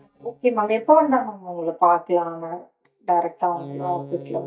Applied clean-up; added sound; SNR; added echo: neural mask model DeepFilterNet 3.